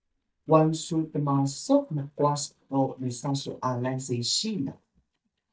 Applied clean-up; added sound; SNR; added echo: neural mask model DeepFilterNet 3.